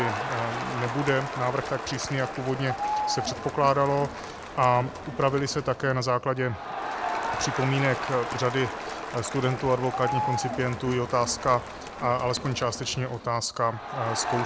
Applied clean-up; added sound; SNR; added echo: none; Crowd; 6 dB; none.